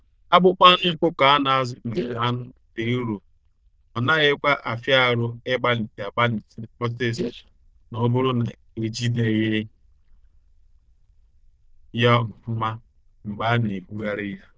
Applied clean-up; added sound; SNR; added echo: neural diffusion model UNIVERSE++.